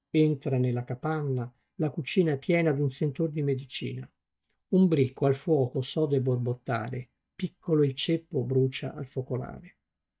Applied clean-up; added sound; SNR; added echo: neural mask model DeepFilterNet 3.